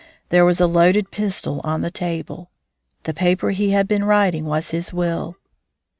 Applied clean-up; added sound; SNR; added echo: neural mask model RNNoise.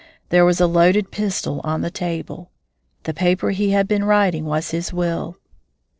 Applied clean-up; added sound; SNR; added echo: neural separator model SepFormer DNS4.